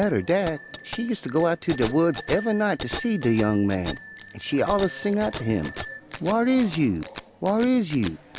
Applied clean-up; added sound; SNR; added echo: none; Bicycle bell; 13 dB; none.